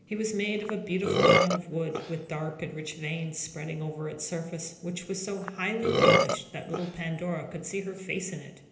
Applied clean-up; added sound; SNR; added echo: none; Burping, eructation; -2 dB; reverberation time 1.0 s.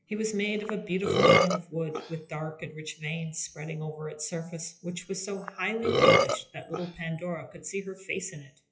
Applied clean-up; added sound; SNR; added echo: classical method WPE with log-MMSE.